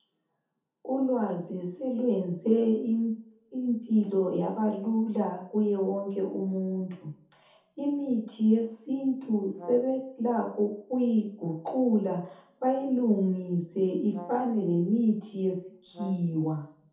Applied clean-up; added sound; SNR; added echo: none; Brass instrument; 18 dB; reverberation time 0.5 s.